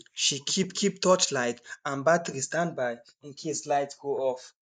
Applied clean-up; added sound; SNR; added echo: neural mask model Resemble Enhance denoiser.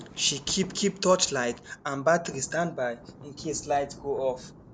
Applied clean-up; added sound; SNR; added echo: none; Thunder; 18 dB; none.